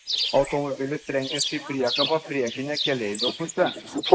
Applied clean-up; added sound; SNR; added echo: neural mask model Resemble Enhance denoiser.